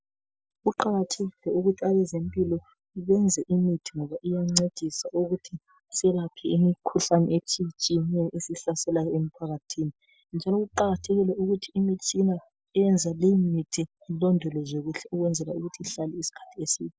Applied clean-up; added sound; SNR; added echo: none; none; none; none.